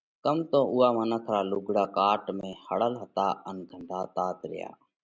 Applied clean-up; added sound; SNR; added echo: none; none; none; none.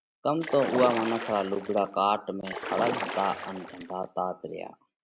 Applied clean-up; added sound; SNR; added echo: none; Splash, splatter; 7 dB; none.